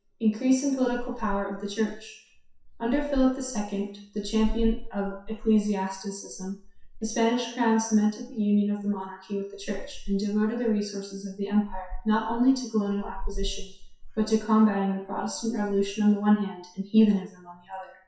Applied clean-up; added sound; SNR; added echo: classical method WPE with log-MMSE.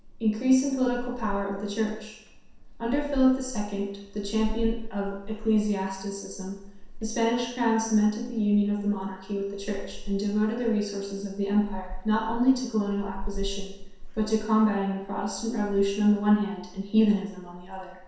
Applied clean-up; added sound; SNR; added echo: none; Meow / Purr; 10 dB; reverberation time 0.7 s.